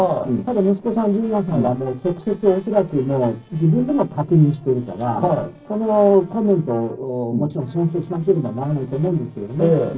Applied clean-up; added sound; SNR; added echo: neural separator model SepFormer DNS4.